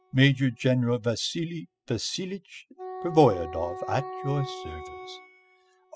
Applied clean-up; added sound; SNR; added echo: classical method spectral subtraction.